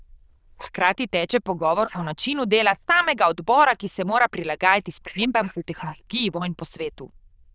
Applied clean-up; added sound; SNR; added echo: neural diffusion model UNIVERSE++.